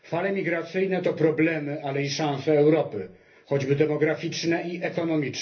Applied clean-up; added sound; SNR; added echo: none; none; none; reverberation time 0.3 s.